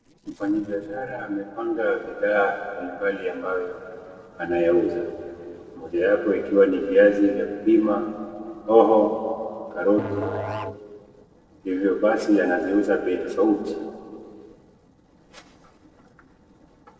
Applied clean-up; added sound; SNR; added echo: neural separator model SepFormer DNS4.